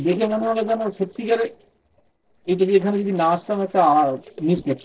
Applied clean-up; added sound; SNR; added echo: neural separator model SepFormer DNS4.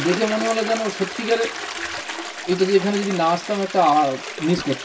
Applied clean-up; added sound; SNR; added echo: none; Toilet flush; 9 dB; reverberation time 0.1 s.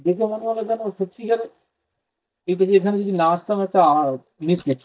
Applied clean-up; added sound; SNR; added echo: neural mask model DeepFilterNet 3.